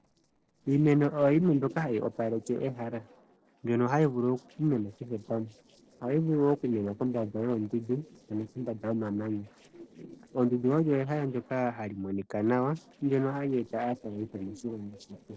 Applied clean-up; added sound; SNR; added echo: neural separator model SepFormer DNS4.